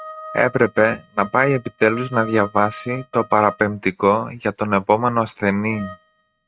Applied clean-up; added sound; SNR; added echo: neural mask model RNNoise.